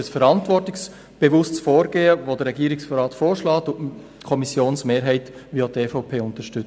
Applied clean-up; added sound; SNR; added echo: none; none; none; none.